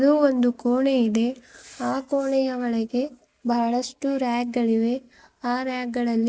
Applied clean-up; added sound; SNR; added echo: none; none; none; none.